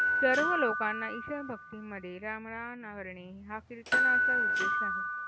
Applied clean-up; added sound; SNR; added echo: none; Door / Bell; -4 dB; none.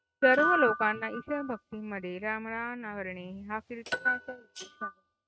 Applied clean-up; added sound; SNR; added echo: neural mask model RNNoise.